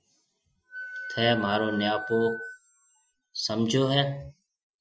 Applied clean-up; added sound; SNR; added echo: classical method Wiener filter.